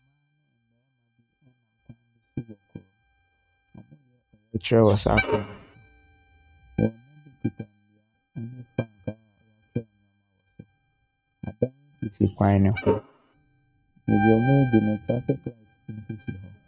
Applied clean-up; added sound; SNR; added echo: neural mask model RNNoise.